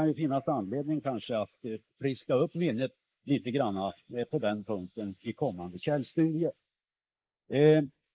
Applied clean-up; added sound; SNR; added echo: neural mask model Resemble Enhance denoiser.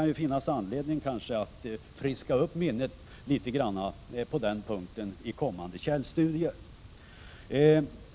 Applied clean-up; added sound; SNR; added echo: none; none; none; none.